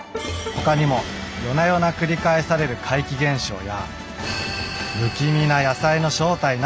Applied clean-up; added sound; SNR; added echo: none; none; none; none.